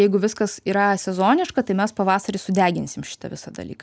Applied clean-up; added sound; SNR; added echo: none; none; none; none.